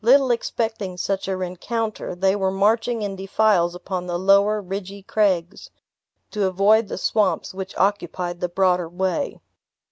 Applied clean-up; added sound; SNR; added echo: none; none; none; none.